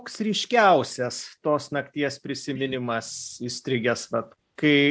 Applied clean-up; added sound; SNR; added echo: neural mask model DeepFilterNet 3.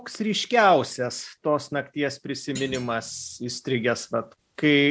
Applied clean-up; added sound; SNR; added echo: none; Thump, thud; 17 dB; none.